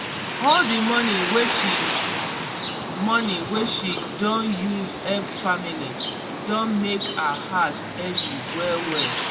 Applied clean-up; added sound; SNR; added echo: none; Bird; 3 dB; reverberation time 1.1 s.